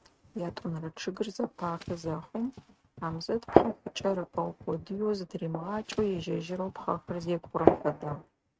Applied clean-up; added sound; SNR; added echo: neural mask model RNNoise.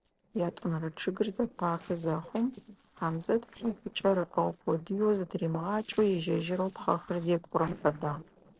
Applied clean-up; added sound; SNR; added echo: neural separator model SepFormer DNS4.